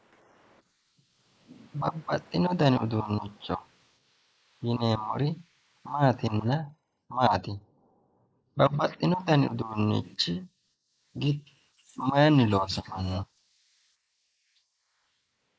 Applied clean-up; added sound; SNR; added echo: neural mask model Resemble Enhance denoiser.